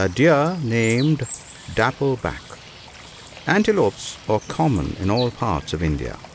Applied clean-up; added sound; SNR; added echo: none; Water / Bird; 17 dB; none.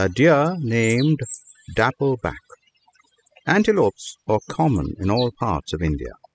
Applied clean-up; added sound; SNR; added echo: classical method spectral subtraction.